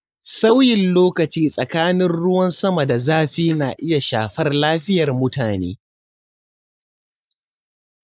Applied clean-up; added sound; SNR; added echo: neural mask model Resemble Enhance denoiser.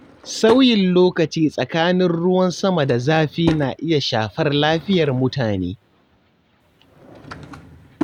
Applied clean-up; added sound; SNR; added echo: none; Drawer open or close / Wood; 16 dB; none.